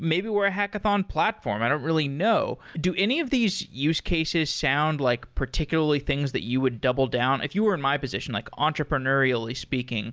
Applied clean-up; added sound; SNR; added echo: none; none; none; none.